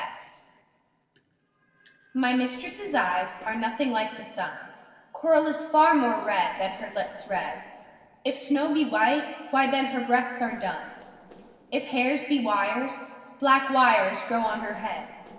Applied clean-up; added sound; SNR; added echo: neural separator model SepFormer DNS4.